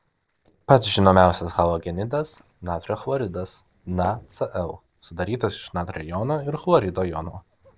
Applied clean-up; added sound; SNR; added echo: neural separator model SepFormer DNS4.